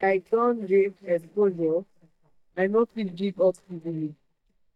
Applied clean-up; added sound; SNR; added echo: neural mask model DeepFilterNet 3.